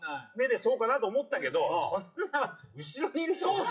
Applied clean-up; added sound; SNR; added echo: classical method WPE with log-MMSE.